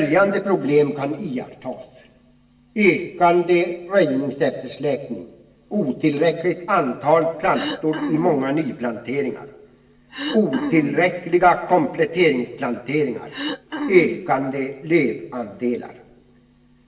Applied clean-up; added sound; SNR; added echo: none; Cough; 8 dB; reverberation time 0.9 s.